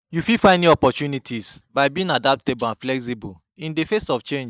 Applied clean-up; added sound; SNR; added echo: neural mask model DeepFilterNet 3.